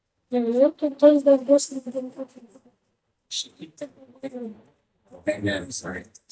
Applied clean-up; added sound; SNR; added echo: neural mask model DeepFilterNet 3.